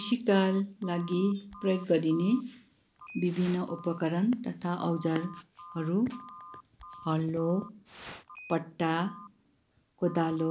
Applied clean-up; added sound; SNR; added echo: none; Telephone + Fire; 19 dB; none.